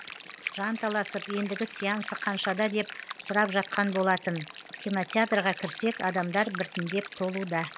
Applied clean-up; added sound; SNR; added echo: none; Stream; 11 dB; none.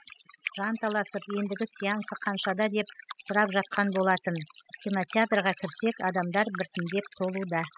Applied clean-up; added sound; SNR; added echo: classical method spectral subtraction.